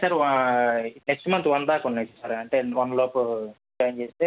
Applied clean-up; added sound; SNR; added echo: none; none; none; none.